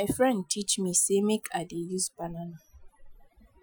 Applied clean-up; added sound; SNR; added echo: classical method Wiener filter.